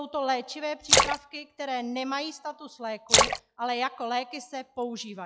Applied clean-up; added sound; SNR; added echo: classical method log-MMSE.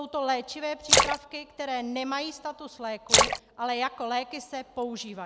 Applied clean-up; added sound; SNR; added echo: none; Splash, splatter; -4 dB; none.